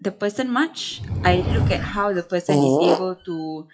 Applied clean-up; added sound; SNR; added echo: classical method WPE with log-MMSE.